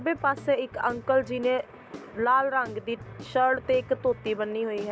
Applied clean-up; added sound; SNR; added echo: none; Guitar / Drum; 18 dB; none.